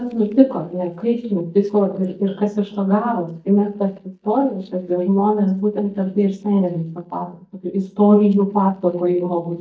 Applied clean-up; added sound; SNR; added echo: neural mask model DeepFilterNet 3.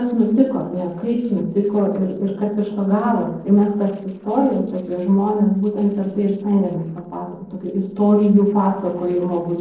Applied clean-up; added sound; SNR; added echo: neural separator model SepFormer DNS4.